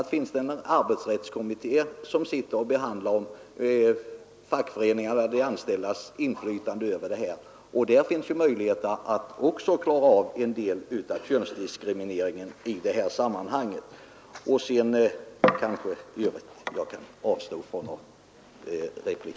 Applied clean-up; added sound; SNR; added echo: none; none; none; none.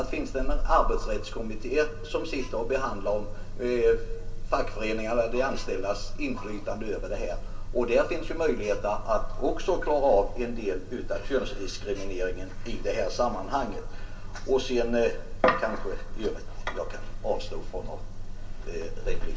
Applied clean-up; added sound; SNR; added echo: none; Alarm; 1 dB; reverberation time 0.2 s.